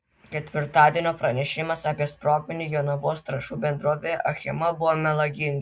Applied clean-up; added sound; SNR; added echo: none; none; none; none.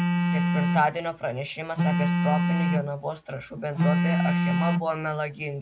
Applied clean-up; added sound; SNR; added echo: none; Telephone; -4 dB; none.